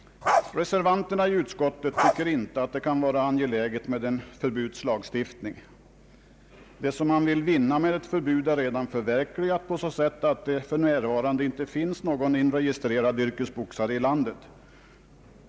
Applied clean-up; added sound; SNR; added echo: none; Bark; 2 dB; none.